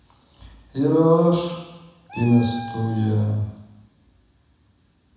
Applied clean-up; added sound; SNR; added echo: none; Meow; 17 dB; reverberation time 1.1 s.